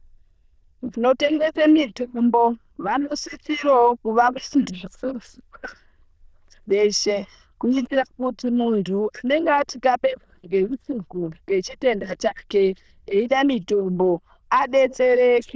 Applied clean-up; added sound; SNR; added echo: neural diffusion model UNIVERSE++.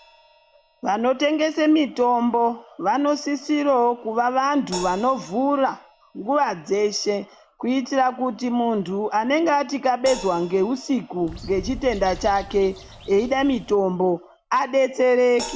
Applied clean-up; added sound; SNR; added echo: none; Bird + Crash cymbal; 20 dB; none.